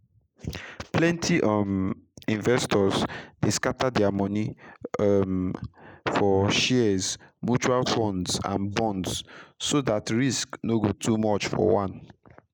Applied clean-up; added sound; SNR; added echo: neural mask model Resemble Enhance denoiser.